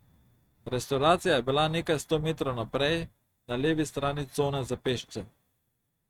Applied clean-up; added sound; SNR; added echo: neural mask model RNNoise.